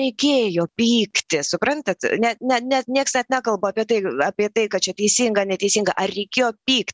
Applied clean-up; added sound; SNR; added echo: none; none; none; none.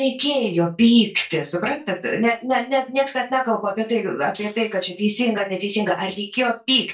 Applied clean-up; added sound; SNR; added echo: neural mask model DeepFilterNet 3.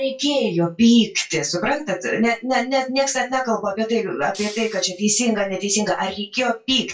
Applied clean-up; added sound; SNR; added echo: classical method WPE with log-MMSE.